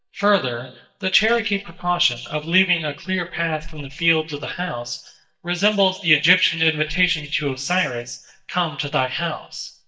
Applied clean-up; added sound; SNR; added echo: neural mask model DeepFilterNet 3.